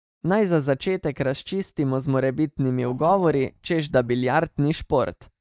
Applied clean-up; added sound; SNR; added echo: neural mask model DeepFilterNet 3.